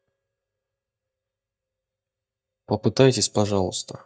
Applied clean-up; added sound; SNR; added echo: neural mask model DeepFilterNet 3.